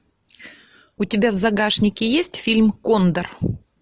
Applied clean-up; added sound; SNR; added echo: none; none; none; none.